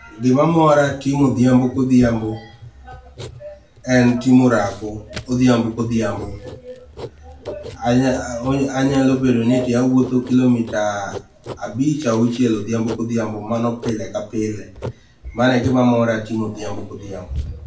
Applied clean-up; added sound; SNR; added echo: none; Writing; 18 dB; reverberation time 0.4 s.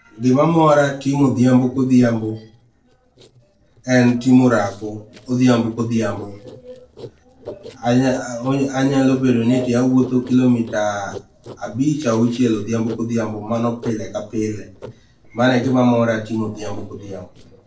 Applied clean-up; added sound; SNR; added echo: neural separator model SepFormer DNS4.